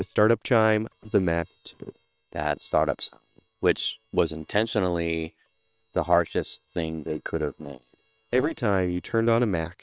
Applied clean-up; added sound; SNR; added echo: neural separator model SepFormer WHAM!.